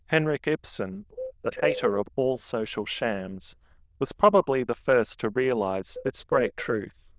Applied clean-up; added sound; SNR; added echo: neural diffusion model UNIVERSE++.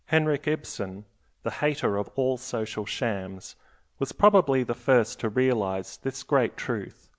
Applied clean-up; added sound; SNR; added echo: none; none; none; none.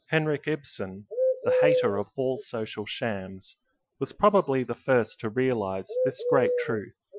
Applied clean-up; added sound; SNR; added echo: classical method Wiener filter.